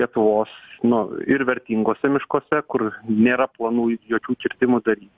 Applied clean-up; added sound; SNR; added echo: none; none; none; none.